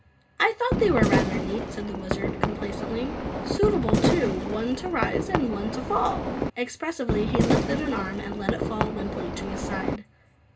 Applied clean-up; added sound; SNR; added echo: none; Fireworks; -2 dB; reverberation time 0.2 s.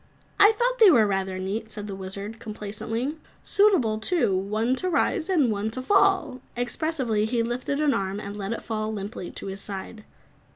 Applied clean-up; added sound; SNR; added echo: none; none; none; none.